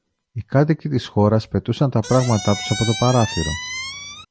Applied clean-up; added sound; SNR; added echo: none; Squeak; 9 dB; none.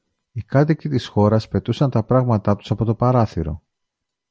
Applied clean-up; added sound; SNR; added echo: none; none; none; none.